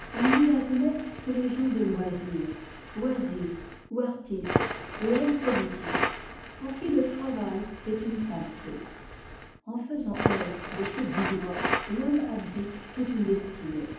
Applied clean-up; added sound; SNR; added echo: none; Crackle; 5 dB; reverberation time 0.8 s.